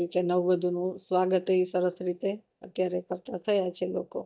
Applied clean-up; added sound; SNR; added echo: neural mask model DeepFilterNet 3.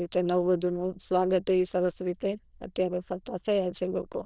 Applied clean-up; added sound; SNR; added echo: neural diffusion model UNIVERSE++.